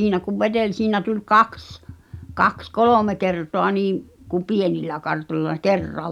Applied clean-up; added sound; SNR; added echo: none; none; none; none.